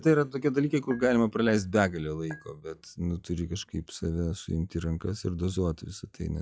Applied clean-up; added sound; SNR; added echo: classical method log-MMSE.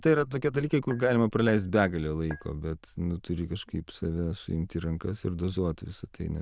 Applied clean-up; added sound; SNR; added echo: neural diffusion model UNIVERSE++.